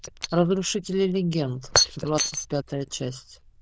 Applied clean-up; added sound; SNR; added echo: neural diffusion model UNIVERSE++.